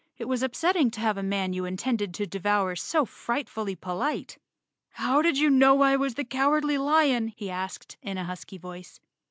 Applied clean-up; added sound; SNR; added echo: none; none; none; none.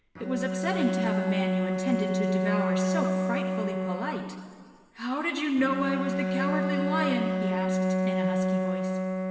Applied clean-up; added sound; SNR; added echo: none; Bowed string instrument; -3 dB; reverberation time 2.1 s.